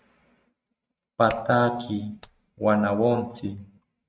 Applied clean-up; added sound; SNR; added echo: neural mask model RNNoise.